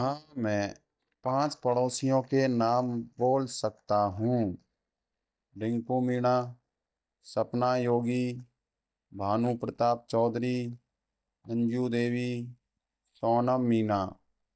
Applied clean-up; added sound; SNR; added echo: neural mask model DeepFilterNet 3.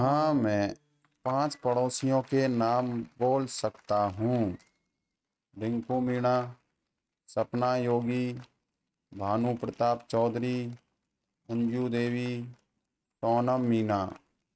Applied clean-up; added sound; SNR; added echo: neural mask model RNNoise.